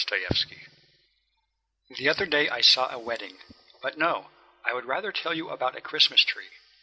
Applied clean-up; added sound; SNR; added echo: none; none; none; none.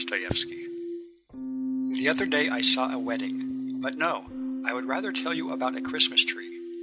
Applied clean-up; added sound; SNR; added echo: none; Keyboard (musical); 3 dB; none.